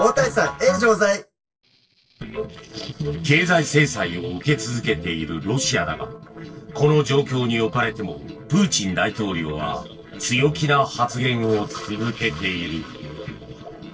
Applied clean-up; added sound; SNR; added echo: neural separator model SepFormer DNS4.